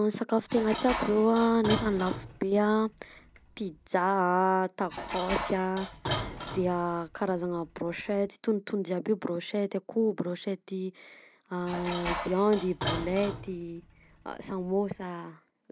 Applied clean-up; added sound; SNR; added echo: none; Dishes, pots, and pans; 9 dB; none.